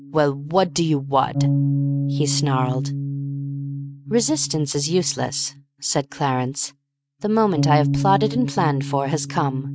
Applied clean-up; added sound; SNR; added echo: neural mask model RNNoise.